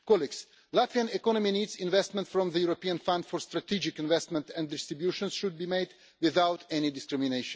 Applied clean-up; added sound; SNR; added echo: none; none; none; none.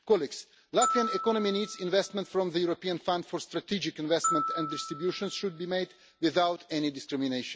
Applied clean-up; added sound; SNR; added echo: none; Glockenspiel; 6 dB; none.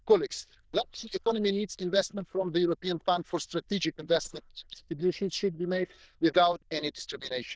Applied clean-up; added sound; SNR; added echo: neural diffusion model UNIVERSE++.